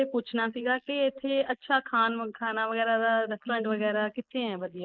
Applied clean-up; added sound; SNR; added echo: neural mask model Resemble Enhance denoiser.